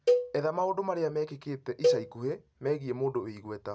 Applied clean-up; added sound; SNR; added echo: none; Cowbell; 0 dB; none.